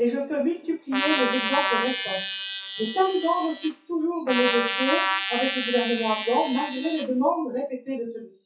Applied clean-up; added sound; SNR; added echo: classical method WPE with log-MMSE.